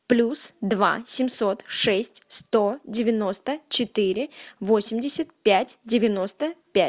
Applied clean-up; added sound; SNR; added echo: none; none; none; none.